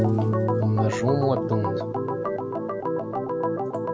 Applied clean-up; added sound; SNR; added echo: none; Piano + Organ; -5 dB; none.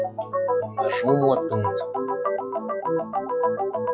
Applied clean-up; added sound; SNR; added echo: classical method log-MMSE.